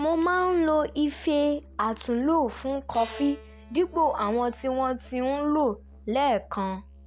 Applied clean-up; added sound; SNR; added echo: none; Bowed string instrument + Musical instrument; 20 dB; none.